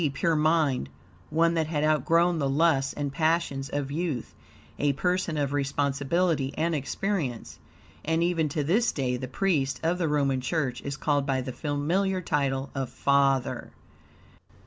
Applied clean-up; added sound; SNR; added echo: none; none; none; none.